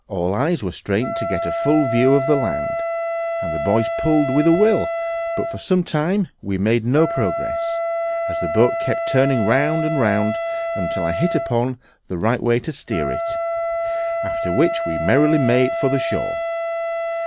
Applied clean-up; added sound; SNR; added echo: none; Wind instrument, woodwind instrument; 3 dB; none.